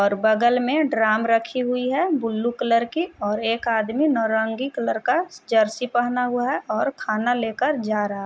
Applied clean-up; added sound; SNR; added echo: none; none; none; none.